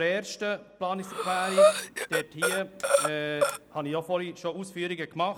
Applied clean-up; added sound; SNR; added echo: none; Breathing; -5 dB; none.